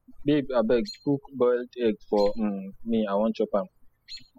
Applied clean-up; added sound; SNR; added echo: classical method spectral subtraction.